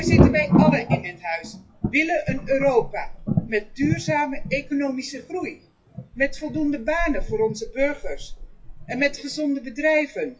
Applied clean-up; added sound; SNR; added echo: classical method WPE with log-MMSE.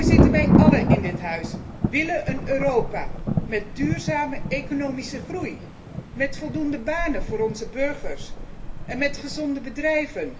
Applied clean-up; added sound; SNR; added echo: none; Thunder; -3 dB; reverberation time 0.3 s.